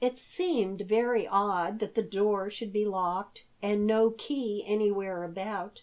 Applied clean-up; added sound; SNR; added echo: none; none; none; none.